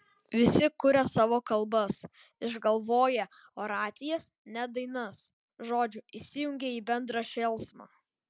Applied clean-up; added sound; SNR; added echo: none; none; none; none.